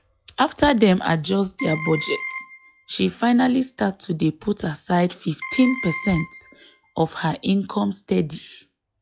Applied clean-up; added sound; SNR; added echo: classical method log-MMSE.